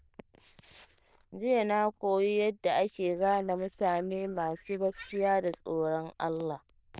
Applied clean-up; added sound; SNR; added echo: neural diffusion model UNIVERSE++.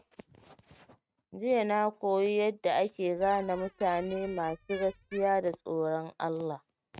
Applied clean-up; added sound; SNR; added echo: neural mask model RNNoise.